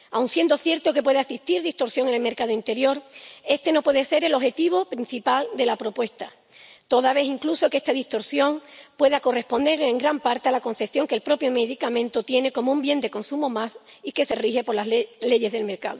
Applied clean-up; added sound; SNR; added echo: none; none; none; none.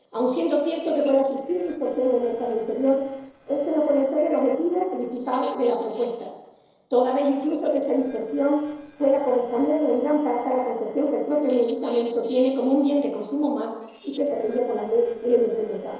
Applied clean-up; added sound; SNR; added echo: neural separator model SepFormer DNS4.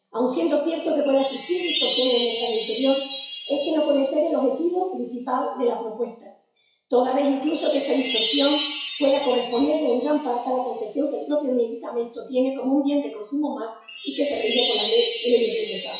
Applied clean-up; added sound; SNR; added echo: classical method WPE with log-MMSE.